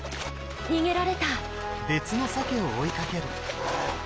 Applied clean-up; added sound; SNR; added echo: none; none; none; none.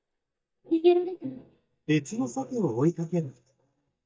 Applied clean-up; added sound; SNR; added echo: neural mask model DeepFilterNet 3.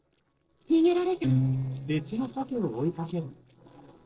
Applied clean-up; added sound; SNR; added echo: neural separator model SepFormer DNS4.